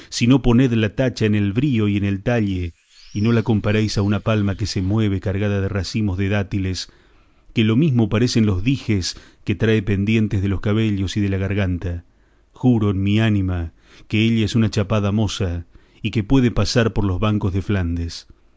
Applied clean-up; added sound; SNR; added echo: neural mask model Resemble Enhance denoiser.